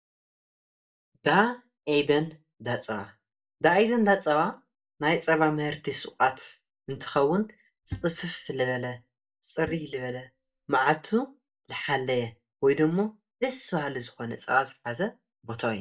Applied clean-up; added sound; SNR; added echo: neural mask model DeepFilterNet 3.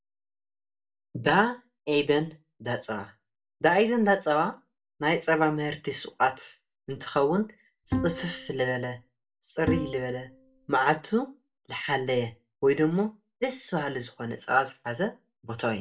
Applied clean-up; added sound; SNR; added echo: none; Bowed string instrument; 6 dB; reverberation time 0.2 s.